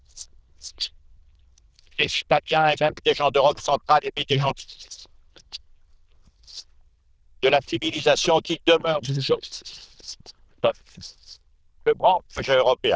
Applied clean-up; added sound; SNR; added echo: neural diffusion model UNIVERSE++.